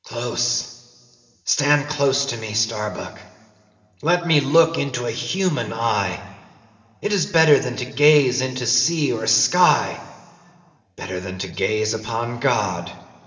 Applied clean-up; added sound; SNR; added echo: none; none; none; reverberation time 3.0 s.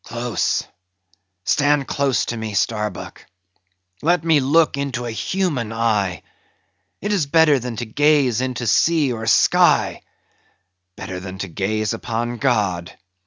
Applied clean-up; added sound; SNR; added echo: none; none; none; none.